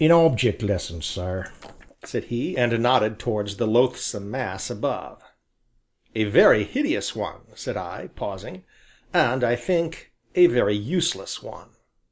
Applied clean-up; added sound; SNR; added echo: neural mask model Resemble Enhance denoiser.